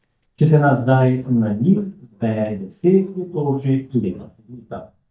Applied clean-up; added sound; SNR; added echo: neural mask model DeepFilterNet 3.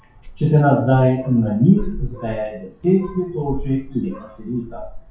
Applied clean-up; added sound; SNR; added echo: classical method WPE with log-MMSE.